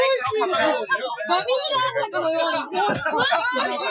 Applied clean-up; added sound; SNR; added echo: classical method Wiener filter.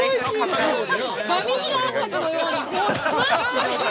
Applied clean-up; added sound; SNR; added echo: none; Dog; 15 dB; none.